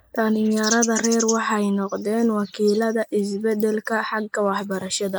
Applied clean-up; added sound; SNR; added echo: neural mask model Resemble Enhance denoiser.